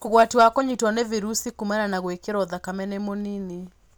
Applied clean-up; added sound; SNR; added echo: none; none; none; none.